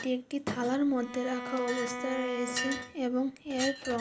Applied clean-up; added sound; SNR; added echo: none; Bowed string instrument + Chink, clink; 7 dB; none.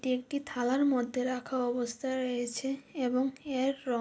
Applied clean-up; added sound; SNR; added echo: none; none; none; none.